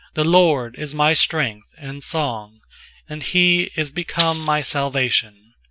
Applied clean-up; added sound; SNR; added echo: none; Rattle (instrument); 9 dB; none.